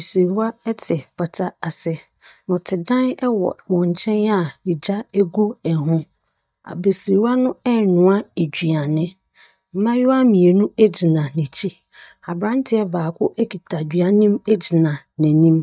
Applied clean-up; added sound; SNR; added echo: neural mask model DeepFilterNet 3.